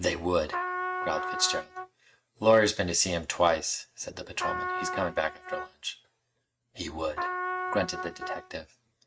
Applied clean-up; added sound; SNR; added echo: neural mask model RNNoise.